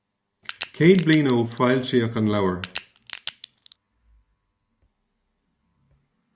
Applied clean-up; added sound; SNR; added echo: none; Crack; 10 dB; none.